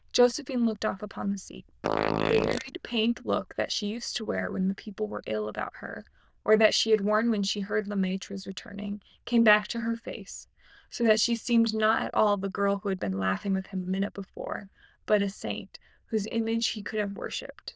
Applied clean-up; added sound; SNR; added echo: neural diffusion model UNIVERSE++.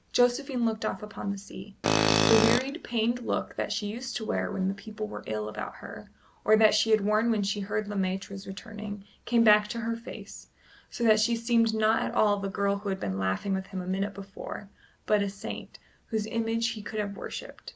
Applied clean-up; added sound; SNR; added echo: none; Tools; -2 dB; none.